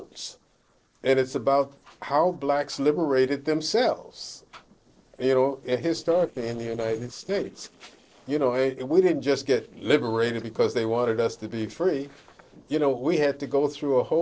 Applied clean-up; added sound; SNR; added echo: neural separator model SepFormer DNS4.